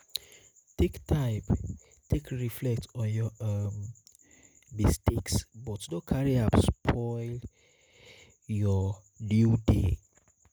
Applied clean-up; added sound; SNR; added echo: none; none; none; none.